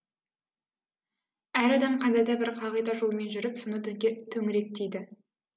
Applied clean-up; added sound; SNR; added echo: none; none; none; none.